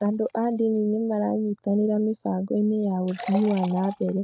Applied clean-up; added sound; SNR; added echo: neural mask model RNNoise.